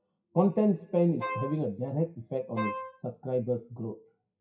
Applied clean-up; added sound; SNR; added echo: classical method WPE with log-MMSE.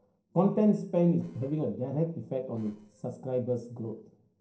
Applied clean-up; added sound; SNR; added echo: neural separator model SepFormer DNS4.